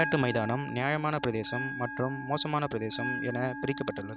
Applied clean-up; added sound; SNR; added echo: none; Bell; 7 dB; none.